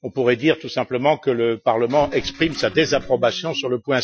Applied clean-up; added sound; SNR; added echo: classical method Wiener filter.